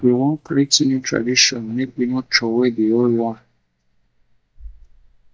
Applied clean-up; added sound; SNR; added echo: neural mask model DeepFilterNet 3.